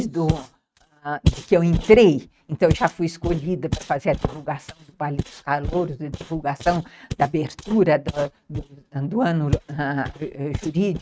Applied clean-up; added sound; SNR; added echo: neural mask model RNNoise.